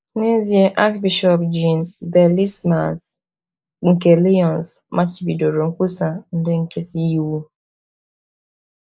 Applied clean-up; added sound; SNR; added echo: neural mask model Resemble Enhance denoiser.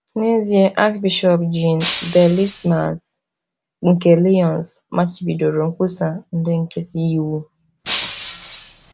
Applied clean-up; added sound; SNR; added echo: none; Shatter; 11 dB; none.